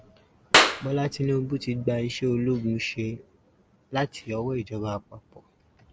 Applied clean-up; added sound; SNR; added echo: none; Clapping; -4 dB; none.